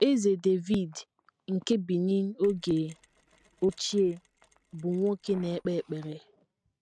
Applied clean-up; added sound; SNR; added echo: neural mask model RNNoise.